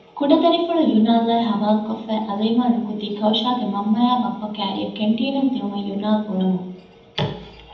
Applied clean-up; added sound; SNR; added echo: none; none; none; reverberation time 0.8 s.